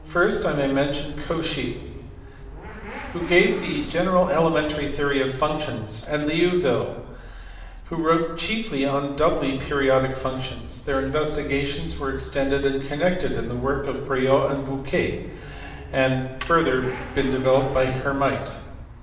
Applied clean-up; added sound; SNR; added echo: none; Motorcycle / Accelerating, revving, vroom; 15 dB; reverberation time 0.9 s.